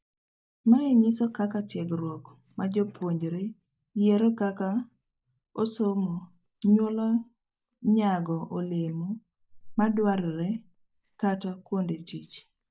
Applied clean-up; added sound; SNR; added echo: neural mask model DeepFilterNet 3.